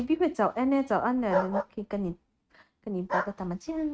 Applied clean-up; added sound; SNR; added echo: neural mask model RNNoise.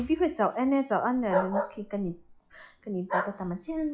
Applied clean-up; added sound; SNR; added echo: classical method log-MMSE.